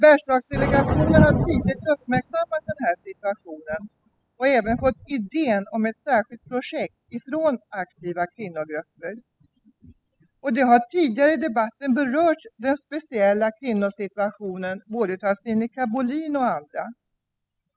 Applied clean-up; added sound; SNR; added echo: classical method spectral subtraction.